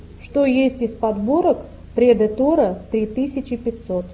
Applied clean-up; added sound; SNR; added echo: none; none; none; none.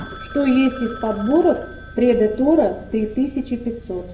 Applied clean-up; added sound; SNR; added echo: none; Telephone; 20 dB; reverberation time 0.6 s.